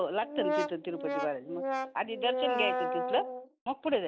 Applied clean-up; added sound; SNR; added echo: none; Brass instrument; 1 dB; none.